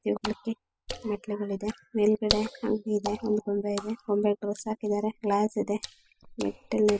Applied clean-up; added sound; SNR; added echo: classical method spectral subtraction.